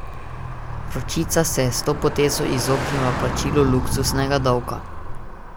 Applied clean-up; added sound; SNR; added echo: none; Car passing by + Animal; 5 dB; none.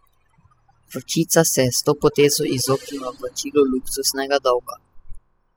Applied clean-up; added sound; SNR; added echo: classical method spectral subtraction.